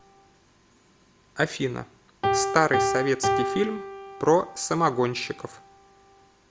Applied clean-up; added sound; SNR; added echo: none; Piano; 4 dB; none.